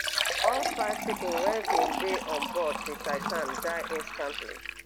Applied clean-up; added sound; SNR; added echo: none; Fill (with liquid); -2 dB; none.